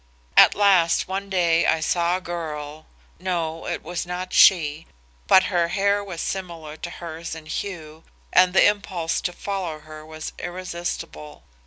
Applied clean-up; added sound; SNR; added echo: none; none; none; none.